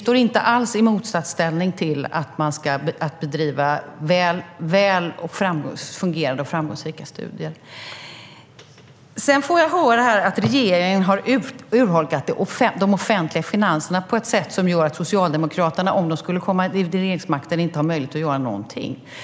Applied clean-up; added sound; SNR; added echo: none; none; none; none.